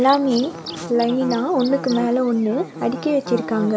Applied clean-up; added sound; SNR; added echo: none; Buzz / Bird; 11 dB; none.